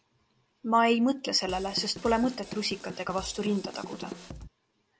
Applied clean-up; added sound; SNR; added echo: none; Drum kit; 12 dB; none.